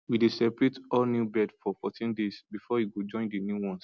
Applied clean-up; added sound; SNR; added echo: none; none; none; none.